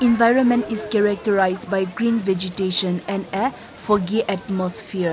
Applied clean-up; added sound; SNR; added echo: none; Crowd; 17 dB; none.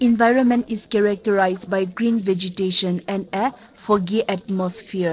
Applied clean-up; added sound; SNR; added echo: neural separator model SepFormer DNS4.